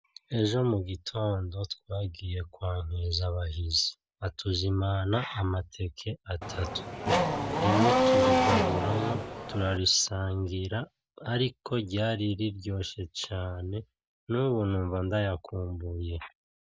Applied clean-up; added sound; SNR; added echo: none; Race car, auto racing / Accelerating, revving, vroom; -4 dB; none.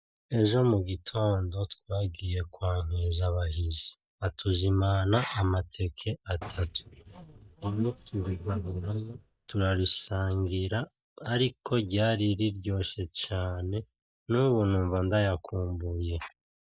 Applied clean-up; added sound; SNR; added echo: neural mask model DeepFilterNet 3.